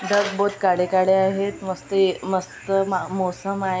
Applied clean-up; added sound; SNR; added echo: none; none; none; none.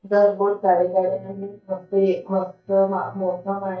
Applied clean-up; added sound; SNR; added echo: neural mask model DeepFilterNet 3.